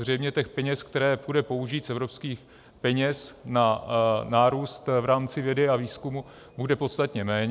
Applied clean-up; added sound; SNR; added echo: none; none; none; none.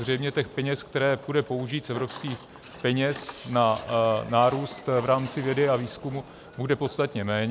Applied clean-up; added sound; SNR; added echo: none; Walk, footsteps; 16 dB; none.